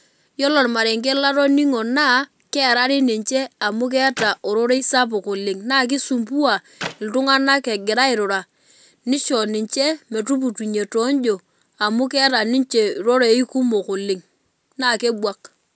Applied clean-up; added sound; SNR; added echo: none; Clapping; 16 dB; none.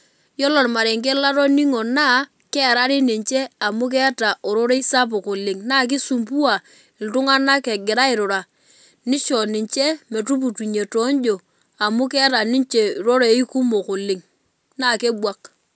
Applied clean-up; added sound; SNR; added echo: none; none; none; none.